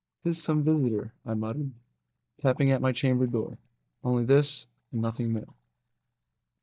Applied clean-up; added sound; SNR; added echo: neural mask model DeepFilterNet 3.